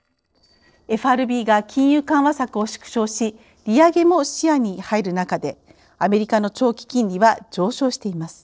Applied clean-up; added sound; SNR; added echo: neural separator model SepFormer DNS4.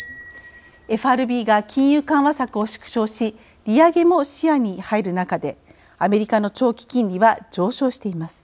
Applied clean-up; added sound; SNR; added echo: none; Bicycle bell; 15 dB; none.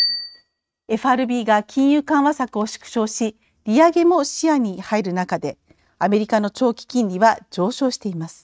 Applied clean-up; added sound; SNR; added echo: neural mask model RNNoise.